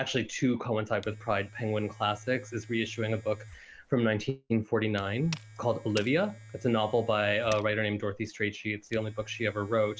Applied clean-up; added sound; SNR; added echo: none; Domestic sounds, home sounds + Tools; 18 dB; none.